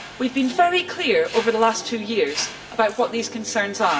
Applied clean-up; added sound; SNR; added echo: none; Mechanisms; 15 dB; reverberation time 0.4 s.